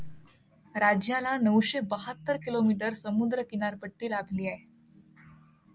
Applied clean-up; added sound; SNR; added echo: none; none; none; none.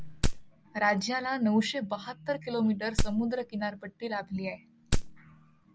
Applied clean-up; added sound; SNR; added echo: none; Wood; -2 dB; none.